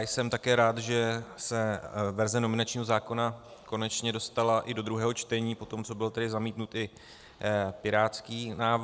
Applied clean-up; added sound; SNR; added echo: none; none; none; none.